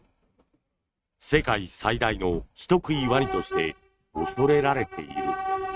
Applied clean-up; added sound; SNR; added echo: neural mask model RNNoise.